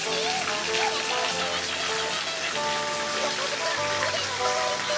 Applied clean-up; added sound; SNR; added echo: none; Bathtub (filling or washing); 0 dB; none.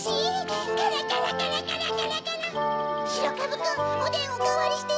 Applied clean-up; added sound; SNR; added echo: none; none; none; none.